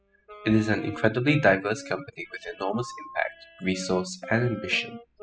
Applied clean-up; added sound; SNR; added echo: classical method spectral subtraction.